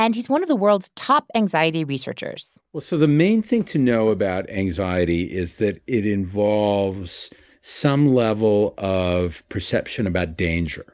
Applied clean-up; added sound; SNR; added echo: none; none; none; none.